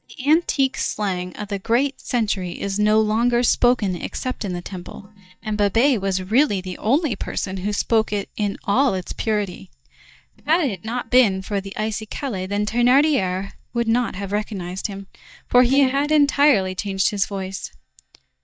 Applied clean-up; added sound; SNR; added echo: neural mask model DeepFilterNet 3.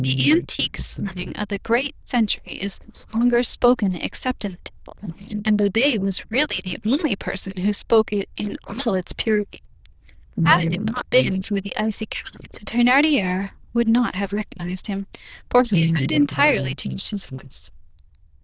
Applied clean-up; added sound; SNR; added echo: neural diffusion model UNIVERSE++.